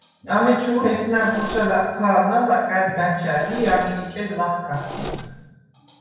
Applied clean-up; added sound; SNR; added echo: none; Mechanisms; 13 dB; reverberation time 1.0 s.